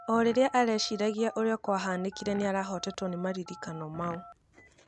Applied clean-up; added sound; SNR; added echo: none; Telephone + Fart; 18 dB; none.